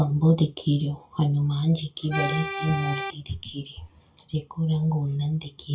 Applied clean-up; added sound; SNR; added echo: none; Accordion; 3 dB; reverberation time 0.2 s.